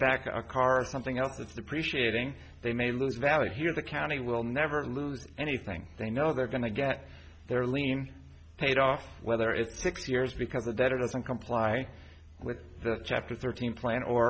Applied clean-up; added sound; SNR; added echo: none; none; none; none.